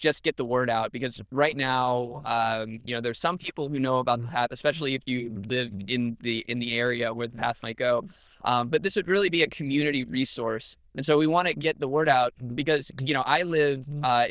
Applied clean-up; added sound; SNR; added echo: neural diffusion model UNIVERSE++.